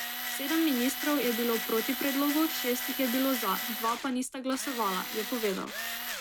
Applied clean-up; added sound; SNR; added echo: none; Tools; 5 dB; none.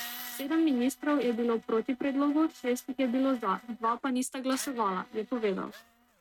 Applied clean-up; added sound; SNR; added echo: neural mask model RNNoise.